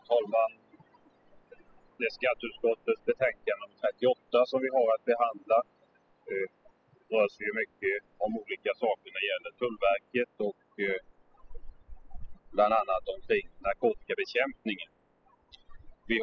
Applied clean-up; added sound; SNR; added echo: classical method spectral subtraction.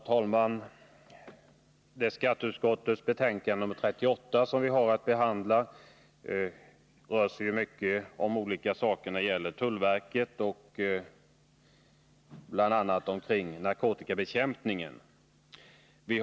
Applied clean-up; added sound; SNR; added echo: none; none; none; none.